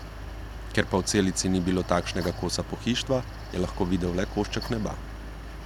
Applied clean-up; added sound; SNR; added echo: none; Mechanical fan; 9 dB; none.